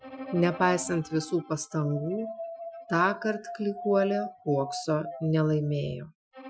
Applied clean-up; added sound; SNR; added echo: classical method Wiener filter.